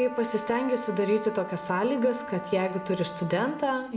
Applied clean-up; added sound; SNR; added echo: none; Brass instrument; 11 dB; reverberation time 0.7 s.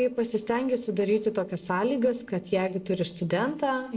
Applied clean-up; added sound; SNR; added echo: neural separator model SepFormer DNS4.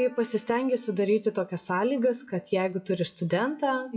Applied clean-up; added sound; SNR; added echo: classical method WPE with log-MMSE.